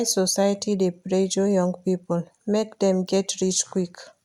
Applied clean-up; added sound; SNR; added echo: none; none; none; none.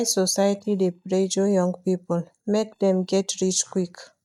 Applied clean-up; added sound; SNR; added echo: neural mask model DeepFilterNet 3.